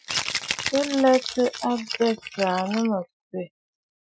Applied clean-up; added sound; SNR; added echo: classical method Wiener filter.